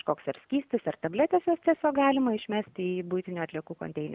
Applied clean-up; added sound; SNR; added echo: none; none; none; none.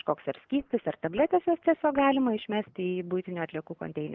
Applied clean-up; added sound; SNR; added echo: neural mask model Resemble Enhance denoiser.